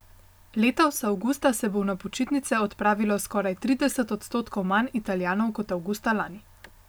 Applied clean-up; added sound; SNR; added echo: none; none; none; none.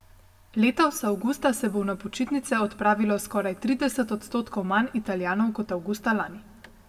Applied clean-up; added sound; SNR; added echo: none; none; none; reverberation time 1.6 s.